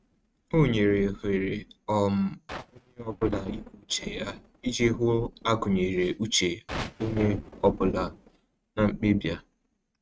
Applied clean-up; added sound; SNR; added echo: neural mask model RNNoise.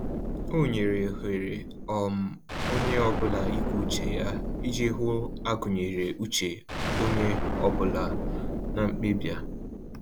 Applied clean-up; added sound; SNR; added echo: none; Explosion; 1 dB; none.